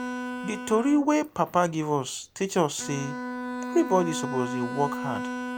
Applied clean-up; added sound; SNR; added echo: none; Bowed string instrument; 7 dB; none.